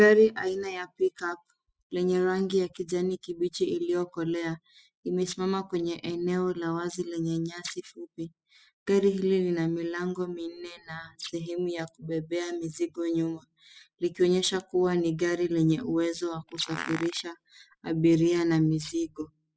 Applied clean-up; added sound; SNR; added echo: classical method spectral subtraction.